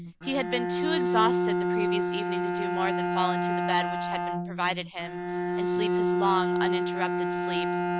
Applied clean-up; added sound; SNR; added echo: none; Bowed string instrument; -4 dB; none.